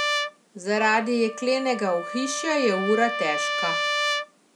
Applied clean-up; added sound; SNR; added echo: none; Trumpet; 4 dB; none.